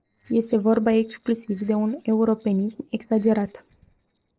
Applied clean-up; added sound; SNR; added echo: neural separator model SepFormer DNS4.